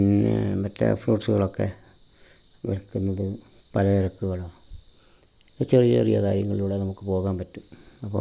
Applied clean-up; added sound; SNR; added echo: none; none; none; none.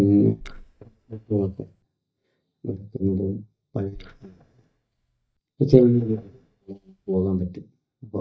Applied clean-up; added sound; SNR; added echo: neural mask model DeepFilterNet 3.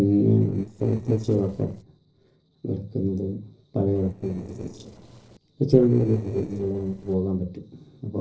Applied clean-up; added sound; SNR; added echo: neural separator model SepFormer DNS4.